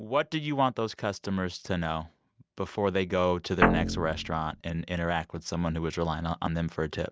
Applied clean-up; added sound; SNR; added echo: none; Guitar; -2 dB; none.